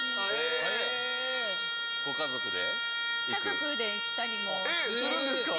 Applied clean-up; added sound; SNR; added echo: none; Trumpet; -3 dB; none.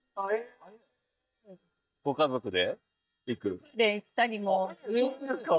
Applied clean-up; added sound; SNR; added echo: neural mask model DeepFilterNet 3.